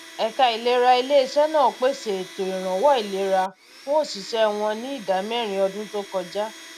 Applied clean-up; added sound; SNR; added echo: none; Domestic sounds, home sounds; 19 dB; none.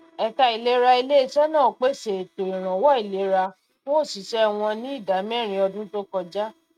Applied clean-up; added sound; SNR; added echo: neural mask model RNNoise.